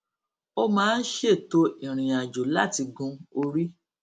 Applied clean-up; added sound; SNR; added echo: none; none; none; none.